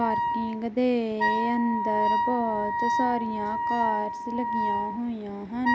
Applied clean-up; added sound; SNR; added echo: none; Wind instrument, woodwind instrument; -1 dB; none.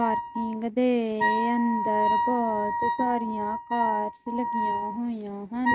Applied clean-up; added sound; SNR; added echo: neural mask model RNNoise.